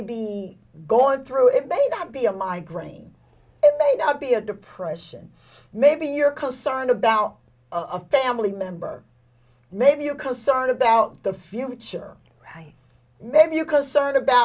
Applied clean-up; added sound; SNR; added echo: none; none; none; none.